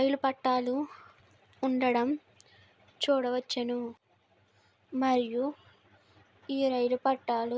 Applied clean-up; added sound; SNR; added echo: none; none; none; none.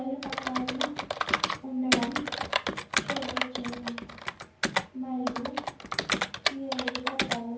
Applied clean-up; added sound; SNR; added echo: none; Computer keyboard; -4 dB; reverberation time 0.9 s.